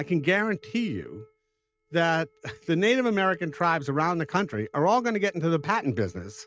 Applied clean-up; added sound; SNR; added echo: neural mask model RNNoise.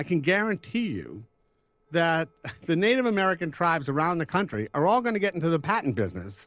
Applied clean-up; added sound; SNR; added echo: neural separator model SepFormer DNS4.